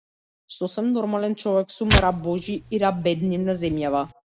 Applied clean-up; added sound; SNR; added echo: none; Tearing; 3 dB; none.